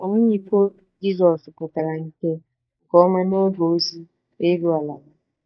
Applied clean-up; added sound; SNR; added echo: neural mask model DeepFilterNet 3.